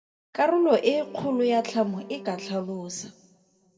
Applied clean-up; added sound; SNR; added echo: none; Bowed string instrument; 18 dB; reverberation time 1.2 s.